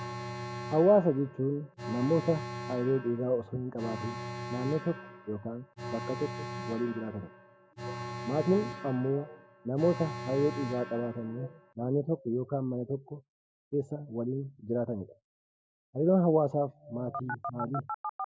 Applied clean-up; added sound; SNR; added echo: none; Alarm; 10 dB; none.